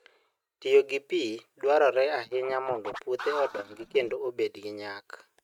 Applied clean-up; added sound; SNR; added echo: neural mask model RNNoise.